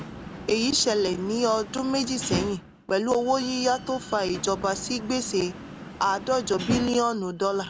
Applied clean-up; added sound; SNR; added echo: none; Slam; 11 dB; none.